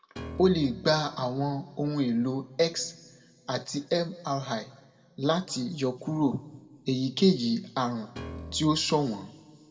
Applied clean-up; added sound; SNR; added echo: none; Piano; 14 dB; reverberation time 1.3 s.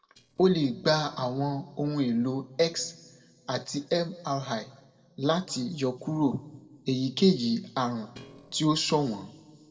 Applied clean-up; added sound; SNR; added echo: neural separator model SepFormer DNS4.